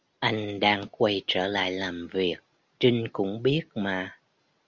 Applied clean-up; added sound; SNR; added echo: none; none; none; none.